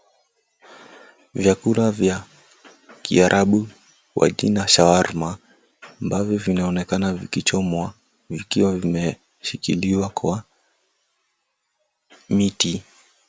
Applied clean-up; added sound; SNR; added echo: none; none; none; none.